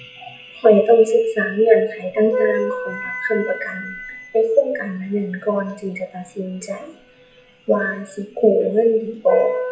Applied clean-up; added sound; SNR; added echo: classical method WPE with log-MMSE.